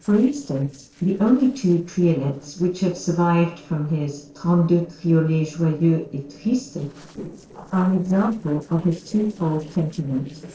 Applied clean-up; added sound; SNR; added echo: neural separator model SepFormer DNS4.